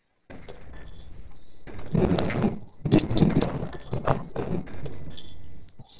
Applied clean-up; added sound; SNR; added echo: neural separator model SepFormer DNS4.